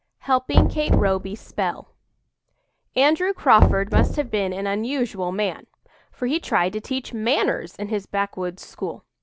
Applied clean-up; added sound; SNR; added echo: none; Knock; 1 dB; none.